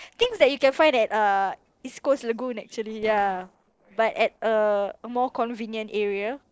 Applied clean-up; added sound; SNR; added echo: neural separator model SepFormer DNS4.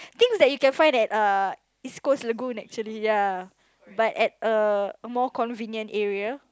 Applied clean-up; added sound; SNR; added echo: none; none; none; none.